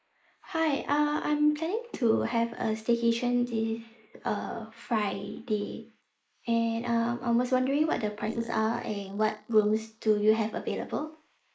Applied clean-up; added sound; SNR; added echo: neural mask model Resemble Enhance denoiser.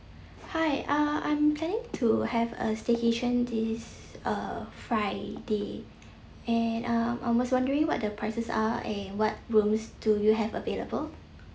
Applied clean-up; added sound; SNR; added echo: none; none; none; none.